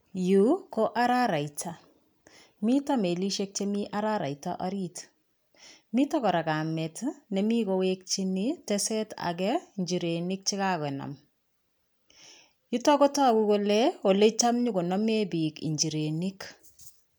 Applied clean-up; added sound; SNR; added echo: none; none; none; none.